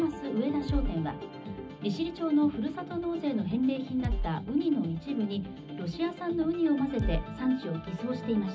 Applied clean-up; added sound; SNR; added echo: none; Bass drum; 1 dB; reverberation time 0.4 s.